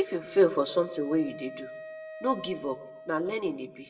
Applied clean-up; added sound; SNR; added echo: none; Wind instrument, woodwind instrument; 15 dB; reverberation time 0.6 s.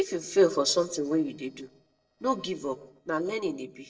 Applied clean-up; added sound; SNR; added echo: neural separator model SepFormer DNS4.